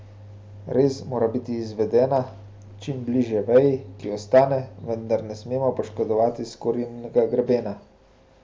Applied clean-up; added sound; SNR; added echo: none; none; none; none.